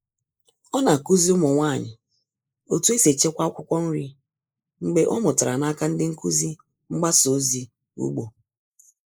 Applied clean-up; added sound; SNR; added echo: neural mask model Resemble Enhance denoiser.